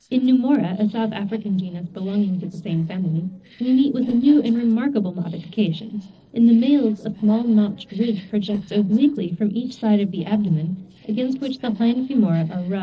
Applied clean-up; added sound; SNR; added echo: neural separator model SepFormer DNS4.